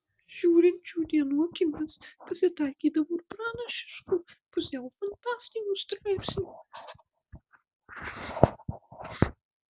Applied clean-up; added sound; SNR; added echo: none; none; none; none.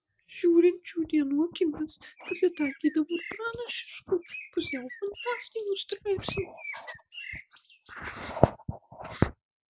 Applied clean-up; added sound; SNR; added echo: none; Bird; 14 dB; none.